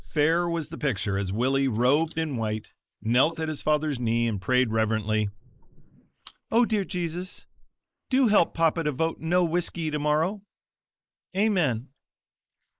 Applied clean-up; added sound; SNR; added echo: neural mask model Resemble Enhance denoiser.